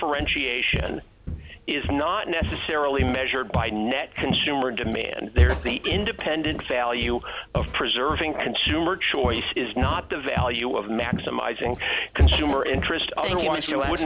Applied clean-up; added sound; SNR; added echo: none; Walk, footsteps; 4 dB; none.